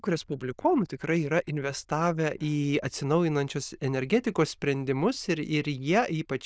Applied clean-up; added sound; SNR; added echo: neural diffusion model UNIVERSE++.